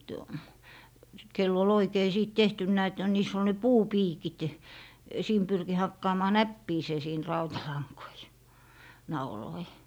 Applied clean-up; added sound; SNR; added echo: none; none; none; none.